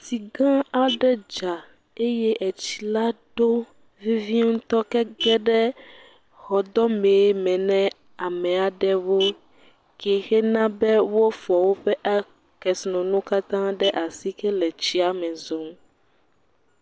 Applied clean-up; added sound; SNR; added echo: none; Vehicle horn, car horn, honking; 18 dB; none.